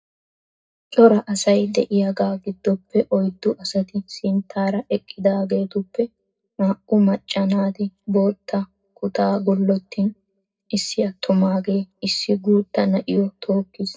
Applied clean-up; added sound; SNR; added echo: none; none; none; reverberation time 0.2 s.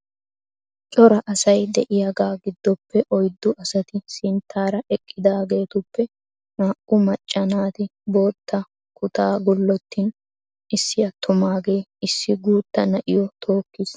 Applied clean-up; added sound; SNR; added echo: none; none; none; none.